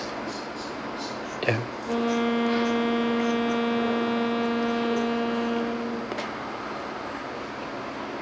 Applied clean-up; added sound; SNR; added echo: none; Wind instrument, woodwind instrument; -4 dB; none.